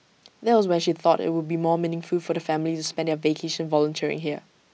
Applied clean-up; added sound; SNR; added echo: none; none; none; none.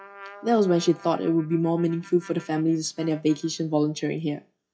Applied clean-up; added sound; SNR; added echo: classical method WPE with log-MMSE.